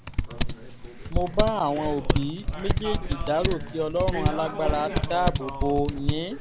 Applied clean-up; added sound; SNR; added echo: none; Typing; -1 dB; none.